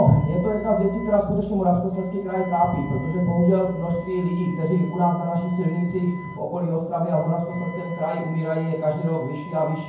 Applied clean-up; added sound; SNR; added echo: none; Wind instrument, woodwind instrument; 20 dB; reverberation time 0.9 s.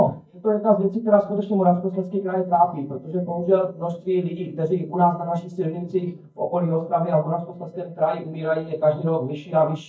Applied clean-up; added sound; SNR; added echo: neural mask model DeepFilterNet 3.